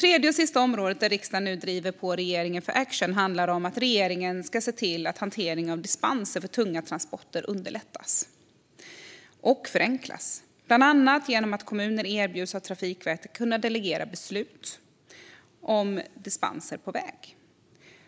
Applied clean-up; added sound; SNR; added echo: none; none; none; none.